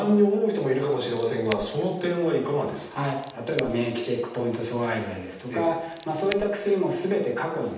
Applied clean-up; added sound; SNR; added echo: none; Scissors; 13 dB; reverberation time 0.9 s.